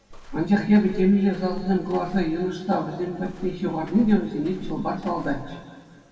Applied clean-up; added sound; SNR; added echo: none; Walk, footsteps; 14 dB; reverberation time 1.9 s.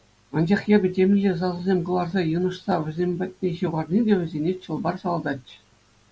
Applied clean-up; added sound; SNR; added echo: none; none; none; none.